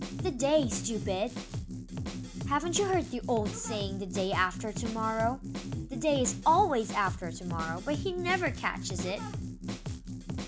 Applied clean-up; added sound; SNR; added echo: none; Drum kit; 6 dB; none.